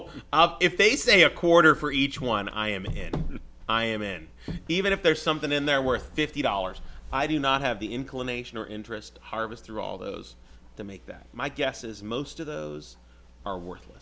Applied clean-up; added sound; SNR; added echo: none; none; none; none.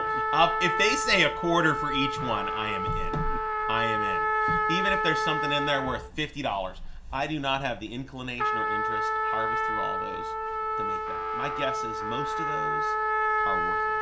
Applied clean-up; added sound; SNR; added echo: none; Trumpet; -2 dB; reverberation time 0.3 s.